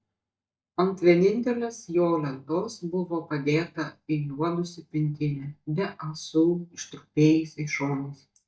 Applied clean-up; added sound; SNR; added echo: neural mask model DeepFilterNet 3.